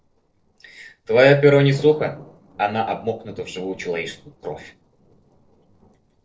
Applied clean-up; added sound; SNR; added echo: neural separator model SepFormer DNS4.